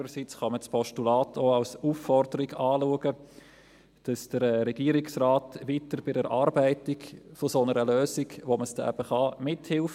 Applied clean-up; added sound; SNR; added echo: none; none; none; none.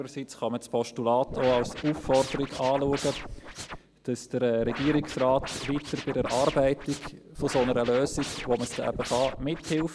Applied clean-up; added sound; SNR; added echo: none; Scratching (performance technique); 10 dB; none.